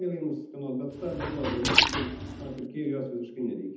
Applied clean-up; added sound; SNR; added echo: none; Liquid; -4 dB; reverberation time 0.8 s.